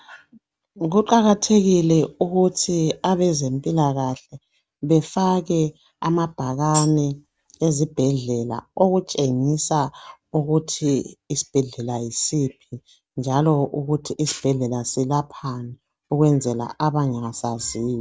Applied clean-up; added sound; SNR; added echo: none; Tambourine; 10 dB; none.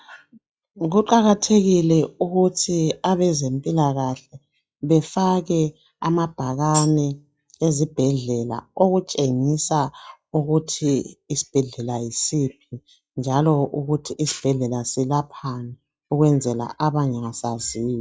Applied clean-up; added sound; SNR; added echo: classical method log-MMSE.